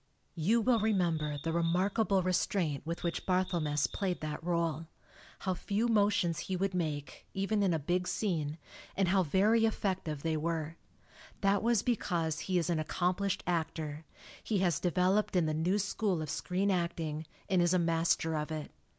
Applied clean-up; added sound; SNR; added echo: none; Bird vocalization, bird call, bird song; 18 dB; none.